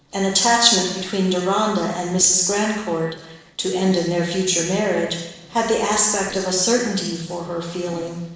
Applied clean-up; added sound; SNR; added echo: neural separator model SepFormer DNS4.